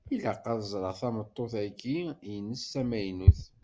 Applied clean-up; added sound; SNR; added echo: none; none; none; none.